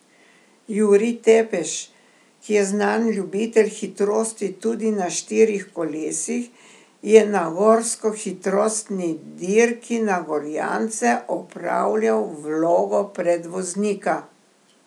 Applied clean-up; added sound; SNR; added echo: none; none; none; none.